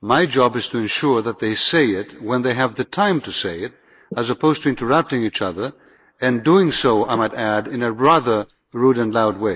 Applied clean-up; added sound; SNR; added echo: neural mask model Resemble Enhance denoiser.